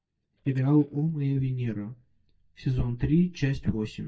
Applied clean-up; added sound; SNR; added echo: neural mask model DeepFilterNet 3.